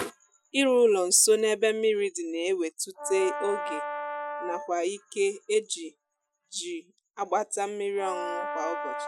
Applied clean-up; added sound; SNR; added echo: classical method Wiener filter.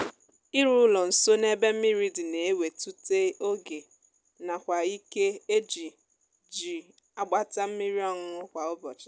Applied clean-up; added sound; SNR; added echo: none; none; none; none.